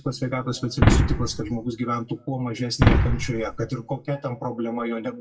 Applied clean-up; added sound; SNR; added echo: classical method WPE with log-MMSE.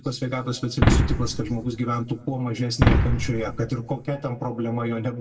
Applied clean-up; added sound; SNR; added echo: none; Boom; -3 dB; reverberation time 1.9 s.